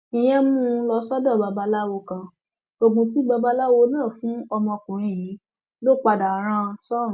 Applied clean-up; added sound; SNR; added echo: none; none; none; none.